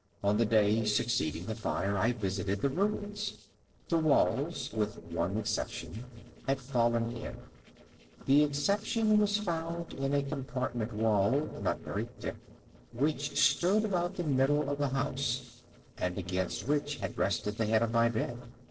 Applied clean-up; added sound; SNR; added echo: neural separator model SepFormer DNS4.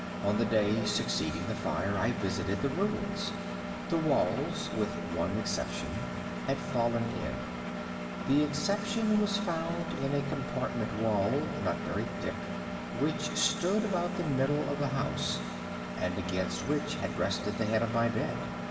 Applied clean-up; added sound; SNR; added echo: none; Engine; 5 dB; reverberation time 2.2 s.